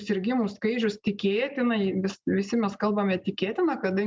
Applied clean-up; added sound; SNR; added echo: none; none; none; none.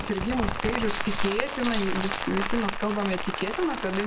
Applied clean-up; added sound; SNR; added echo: none; Walk, footsteps + Rain; 1 dB; none.